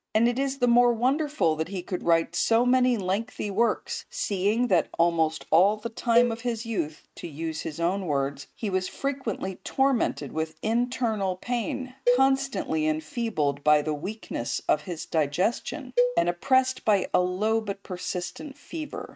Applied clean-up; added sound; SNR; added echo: neural mask model RNNoise.